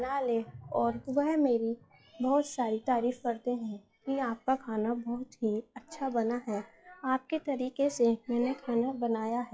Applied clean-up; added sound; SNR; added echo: classical method log-MMSE.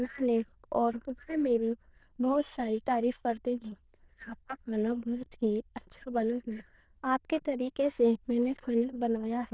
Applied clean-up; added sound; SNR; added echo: neural diffusion model UNIVERSE++.